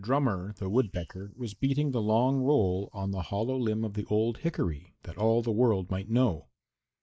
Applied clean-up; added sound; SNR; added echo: neural mask model Resemble Enhance denoiser.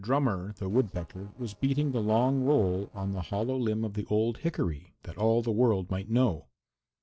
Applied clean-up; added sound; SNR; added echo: neural separator model SepFormer DNS4.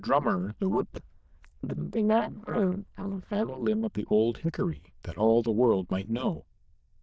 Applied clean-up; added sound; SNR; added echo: neural diffusion model UNIVERSE++.